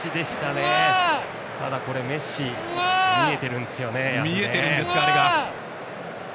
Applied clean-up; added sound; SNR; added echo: none; Livestock, farm animals, working animals; -4 dB; none.